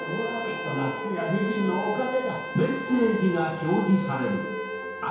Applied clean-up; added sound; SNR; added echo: none; Trumpet; 9 dB; reverberation time 1.0 s.